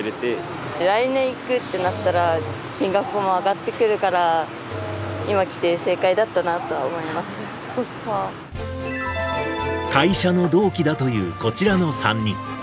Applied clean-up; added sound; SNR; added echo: none; Musical instrument; 13 dB; none.